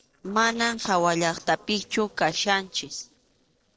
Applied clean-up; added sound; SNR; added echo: neural separator model SepFormer DNS4.